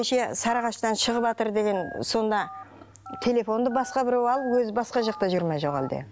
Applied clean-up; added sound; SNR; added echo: none; Telephone; 18 dB; none.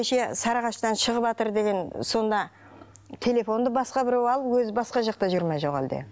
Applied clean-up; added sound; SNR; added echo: none; none; none; none.